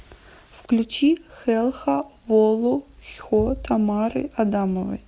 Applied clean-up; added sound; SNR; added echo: none; none; none; none.